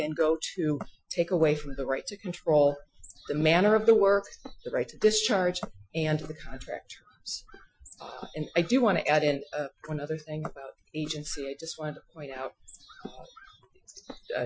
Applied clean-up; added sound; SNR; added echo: classical method Wiener filter.